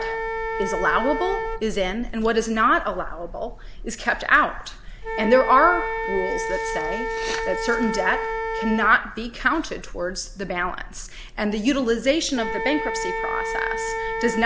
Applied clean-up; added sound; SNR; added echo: none; Wind instrument, woodwind instrument; 6 dB; none.